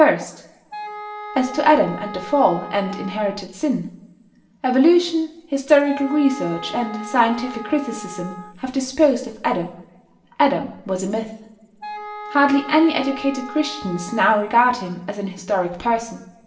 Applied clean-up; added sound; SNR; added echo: none; Wind instrument, woodwind instrument; 13 dB; reverberation time 0.7 s.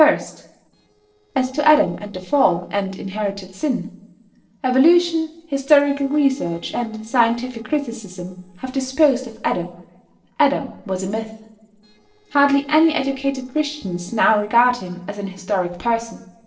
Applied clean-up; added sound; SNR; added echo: neural separator model SepFormer DNS4.